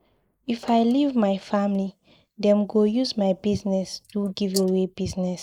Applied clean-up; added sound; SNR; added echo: neural mask model Resemble Enhance denoiser.